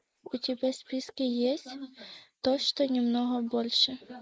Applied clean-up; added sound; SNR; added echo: neural mask model Resemble Enhance denoiser.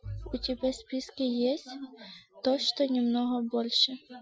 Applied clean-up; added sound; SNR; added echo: classical method Wiener filter.